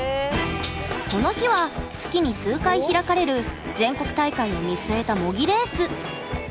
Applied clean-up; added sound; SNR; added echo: none; none; none; none.